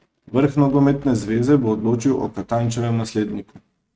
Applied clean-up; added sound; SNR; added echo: neural mask model RNNoise.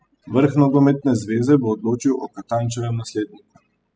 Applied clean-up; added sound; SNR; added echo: classical method spectral subtraction.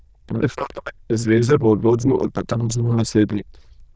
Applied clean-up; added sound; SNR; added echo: neural diffusion model UNIVERSE++.